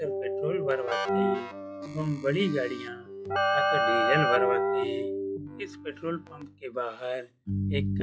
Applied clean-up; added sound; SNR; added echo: classical method log-MMSE.